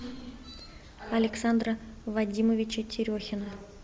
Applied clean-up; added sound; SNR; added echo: none; none; none; none.